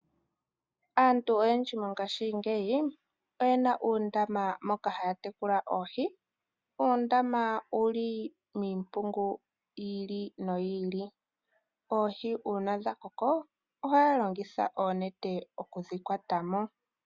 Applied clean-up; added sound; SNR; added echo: none; none; none; none.